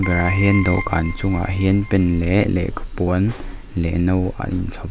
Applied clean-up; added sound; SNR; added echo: none; Keyboard (musical); 12 dB; none.